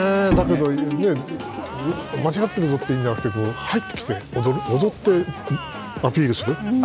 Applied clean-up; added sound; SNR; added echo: none; Bowed string instrument; 5 dB; none.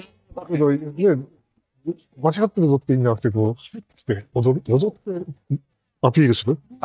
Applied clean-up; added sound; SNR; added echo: neural mask model DeepFilterNet 3.